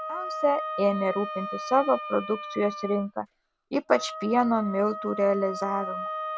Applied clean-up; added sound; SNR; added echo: none; Wind instrument, woodwind instrument; 8 dB; none.